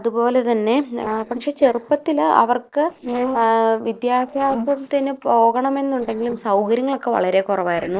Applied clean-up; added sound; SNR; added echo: neural separator model SepFormer DNS4.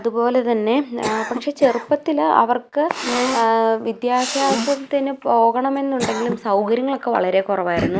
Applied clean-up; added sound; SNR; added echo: none; Cough; 10 dB; none.